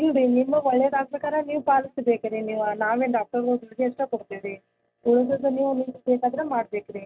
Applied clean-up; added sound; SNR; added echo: neural mask model RNNoise.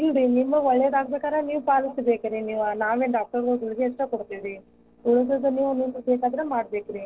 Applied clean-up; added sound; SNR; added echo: neural separator model SepFormer DNS4.